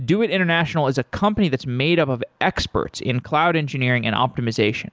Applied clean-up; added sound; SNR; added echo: none; none; none; none.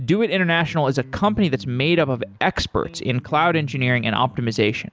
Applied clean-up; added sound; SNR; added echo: none; Electric guitar; 19 dB; none.